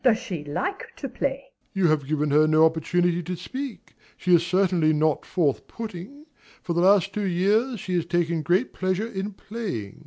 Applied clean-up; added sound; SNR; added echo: none; none; none; none.